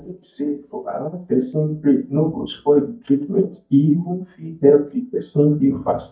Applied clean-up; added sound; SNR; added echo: neural mask model DeepFilterNet 3.